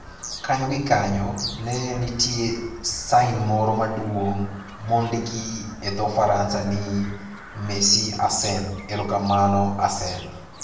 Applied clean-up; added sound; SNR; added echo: none; Bird vocalization, bird call, bird song; 15 dB; reverberation time 0.7 s.